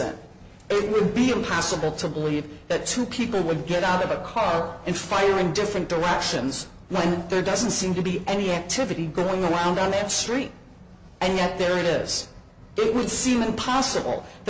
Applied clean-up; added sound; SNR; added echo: none; none; none; none.